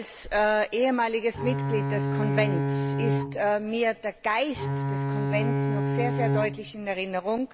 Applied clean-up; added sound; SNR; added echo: none; Bowed string instrument; 0 dB; none.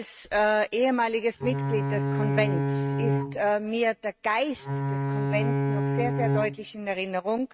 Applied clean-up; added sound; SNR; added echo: neural mask model RNNoise.